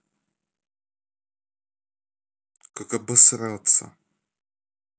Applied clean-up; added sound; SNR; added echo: none; none; none; none.